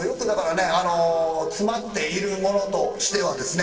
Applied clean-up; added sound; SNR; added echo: neural separator model SepFormer DNS4.